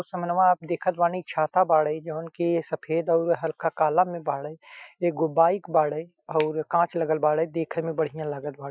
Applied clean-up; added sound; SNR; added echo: classical method Wiener filter.